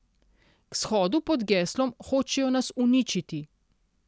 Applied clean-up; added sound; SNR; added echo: none; none; none; none.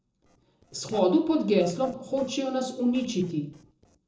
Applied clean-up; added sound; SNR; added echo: neural separator model SepFormer DNS4.